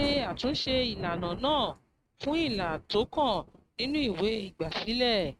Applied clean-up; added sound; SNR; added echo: neural mask model RNNoise.